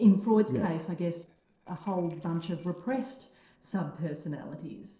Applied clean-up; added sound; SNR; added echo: neural separator model SepFormer DNS4.